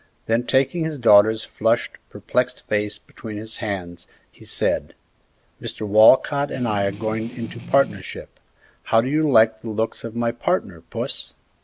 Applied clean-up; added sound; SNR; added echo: none; Strum; 14 dB; none.